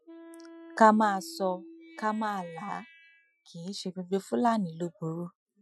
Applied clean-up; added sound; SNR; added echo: classical method Wiener filter.